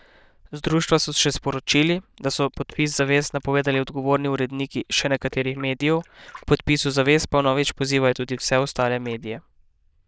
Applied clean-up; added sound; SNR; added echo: neural diffusion model UNIVERSE++.